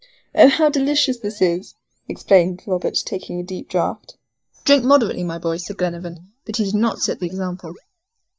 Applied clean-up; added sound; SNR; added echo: neural mask model DeepFilterNet 3.